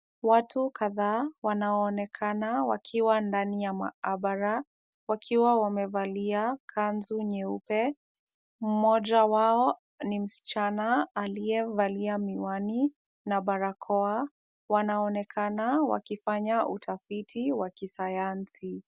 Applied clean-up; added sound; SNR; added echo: none; none; none; none.